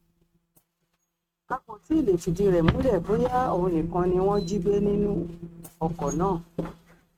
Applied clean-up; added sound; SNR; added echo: neural mask model RNNoise.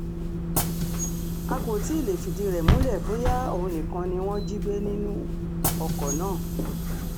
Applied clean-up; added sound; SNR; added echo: none; Bus / Engine; -4 dB; none.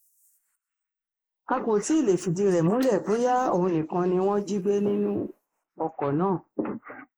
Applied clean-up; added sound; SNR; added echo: neural mask model Resemble Enhance denoiser.